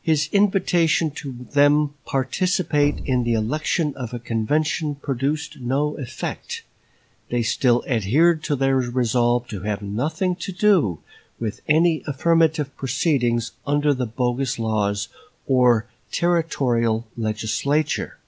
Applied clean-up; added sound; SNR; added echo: none; Explosion; 10 dB; none.